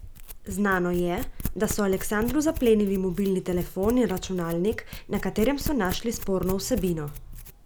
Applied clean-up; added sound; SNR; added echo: none; Domestic sounds, home sounds; 9 dB; none.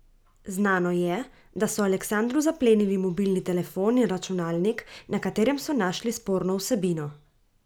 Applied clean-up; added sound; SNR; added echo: none; none; none; none.